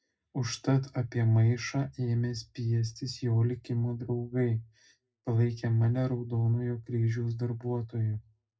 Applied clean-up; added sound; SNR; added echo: none; none; none; reverberation time 0.3 s.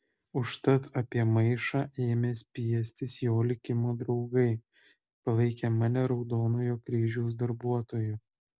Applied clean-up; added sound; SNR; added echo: none; none; none; none.